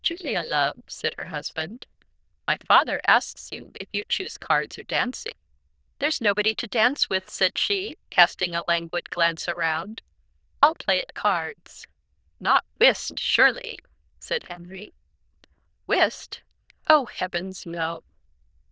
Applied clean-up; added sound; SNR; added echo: neural diffusion model UNIVERSE++.